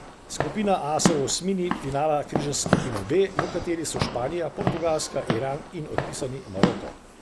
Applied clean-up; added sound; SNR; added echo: none; Walk, footsteps / Siren; 2 dB; none.